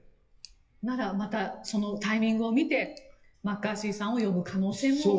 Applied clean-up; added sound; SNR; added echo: classical method WPE with log-MMSE.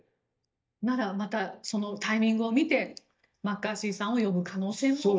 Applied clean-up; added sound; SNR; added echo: neural mask model DeepFilterNet 3.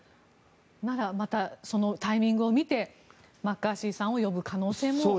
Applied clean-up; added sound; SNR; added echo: none; none; none; none.